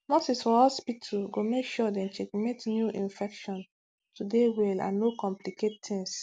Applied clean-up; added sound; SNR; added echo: none; none; none; none.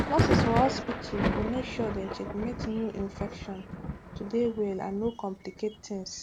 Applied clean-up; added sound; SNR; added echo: none; Thunder; 0 dB; none.